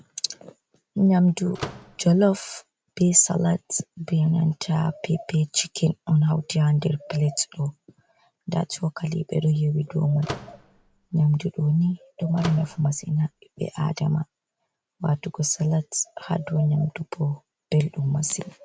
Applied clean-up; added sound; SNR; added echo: none; Slam / Microwave oven; 14 dB; none.